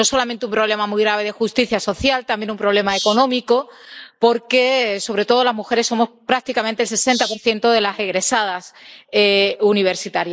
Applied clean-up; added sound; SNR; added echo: neural mask model Resemble Enhance denoiser.